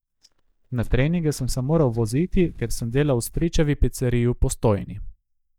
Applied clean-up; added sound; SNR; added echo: neural mask model DeepFilterNet 3.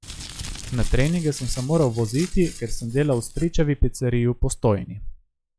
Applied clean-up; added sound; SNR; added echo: classical method log-MMSE.